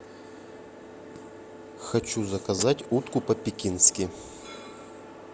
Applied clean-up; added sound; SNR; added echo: none; none; none; none.